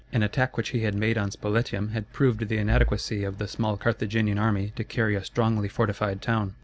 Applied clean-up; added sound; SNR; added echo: none; none; none; none.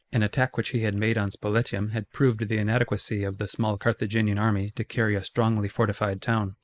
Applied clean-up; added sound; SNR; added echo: neural mask model Resemble Enhance denoiser.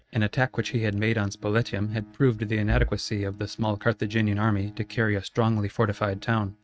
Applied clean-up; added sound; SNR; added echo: neural mask model RNNoise.